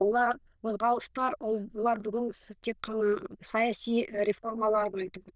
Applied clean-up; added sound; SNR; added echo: neural diffusion model UNIVERSE++.